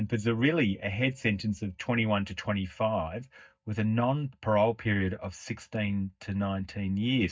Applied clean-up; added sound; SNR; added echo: neural mask model DeepFilterNet 3.